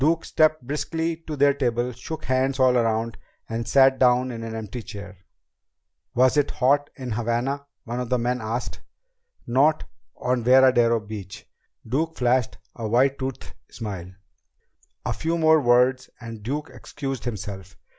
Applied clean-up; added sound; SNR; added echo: none; none; none; none.